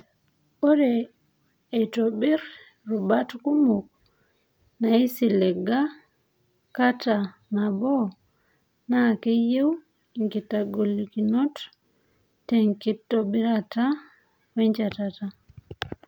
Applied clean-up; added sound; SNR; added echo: none; none; none; none.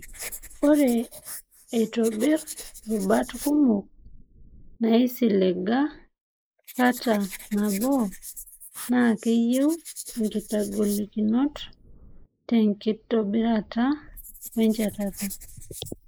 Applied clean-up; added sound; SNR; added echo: neural mask model Resemble Enhance denoiser.